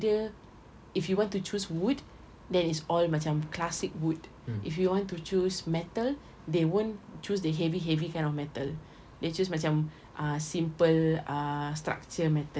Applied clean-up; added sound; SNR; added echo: none; none; none; none.